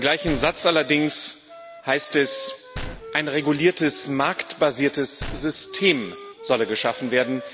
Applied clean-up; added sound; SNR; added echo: none; Gunshot, gunfire + Wind instrument, woodwind instrument; 14 dB; none.